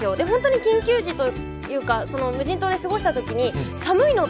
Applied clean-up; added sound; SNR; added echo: none; none; none; none.